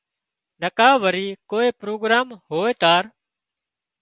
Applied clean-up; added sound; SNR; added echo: none; none; none; none.